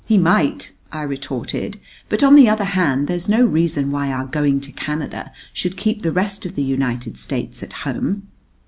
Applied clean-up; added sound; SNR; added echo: none; none; none; none.